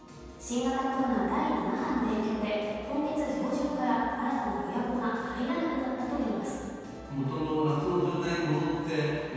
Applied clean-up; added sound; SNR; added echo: none; none; none; reverberation time 2.1 s.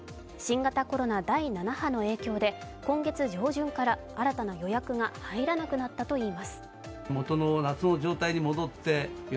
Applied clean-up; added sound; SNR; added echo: none; none; none; none.